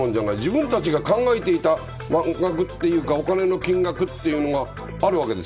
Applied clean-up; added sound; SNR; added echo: none; none; none; none.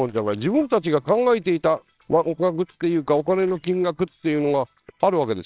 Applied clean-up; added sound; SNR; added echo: neural separator model SepFormer WHAMR!.